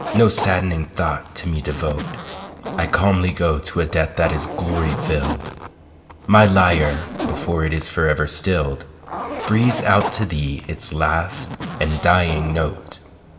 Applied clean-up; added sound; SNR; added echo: none; Zipper (clothing); 10 dB; reverberation time 2.7 s.